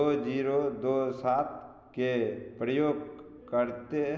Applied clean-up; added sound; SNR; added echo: none; none; none; none.